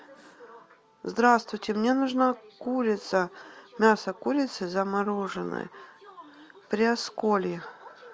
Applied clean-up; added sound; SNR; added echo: none; none; none; none.